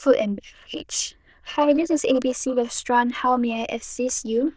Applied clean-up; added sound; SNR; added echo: neural diffusion model UNIVERSE++.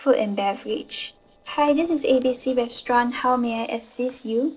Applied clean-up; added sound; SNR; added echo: neural separator model SepFormer DNS4.